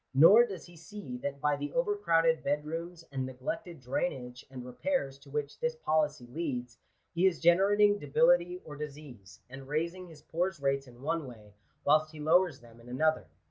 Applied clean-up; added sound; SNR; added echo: none; none; none; none.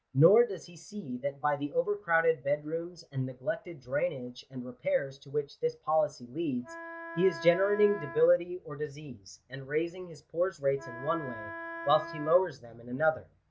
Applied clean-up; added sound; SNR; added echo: none; Wind instrument, woodwind instrument; 12 dB; none.